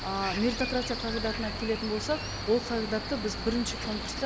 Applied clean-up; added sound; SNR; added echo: none; Cricket; 4 dB; none.